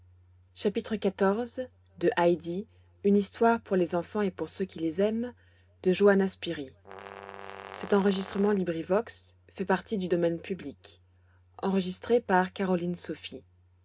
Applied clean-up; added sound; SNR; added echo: none; Brass instrument; 15 dB; reverberation time 0.3 s.